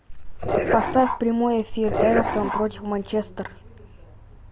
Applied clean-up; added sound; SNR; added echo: none; Dog; 1 dB; none.